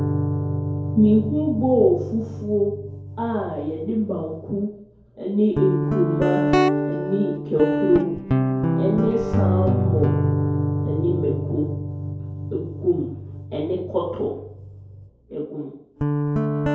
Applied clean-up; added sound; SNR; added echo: none; Guitar; 0 dB; reverberation time 2.3 s.